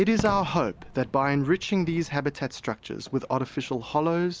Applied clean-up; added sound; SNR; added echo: none; Fireworks; 15 dB; none.